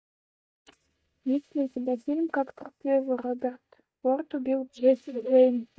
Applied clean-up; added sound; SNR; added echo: neural mask model DeepFilterNet 3.